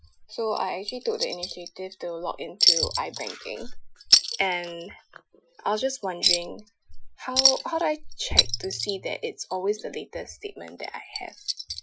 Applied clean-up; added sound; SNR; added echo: classical method Wiener filter.